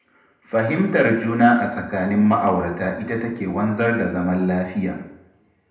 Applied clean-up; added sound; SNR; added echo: none; none; none; reverberation time 0.7 s.